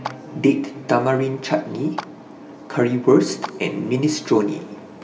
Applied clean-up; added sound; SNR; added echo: none; Clapping; 18 dB; reverberation time 1.6 s.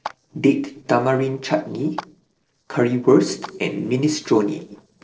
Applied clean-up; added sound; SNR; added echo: neural separator model SepFormer DNS4.